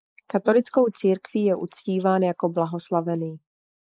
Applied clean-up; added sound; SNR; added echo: neural mask model Resemble Enhance denoiser.